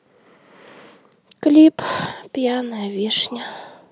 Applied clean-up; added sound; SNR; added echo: none; none; none; none.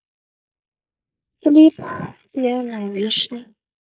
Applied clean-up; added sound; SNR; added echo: neural mask model Resemble Enhance denoiser.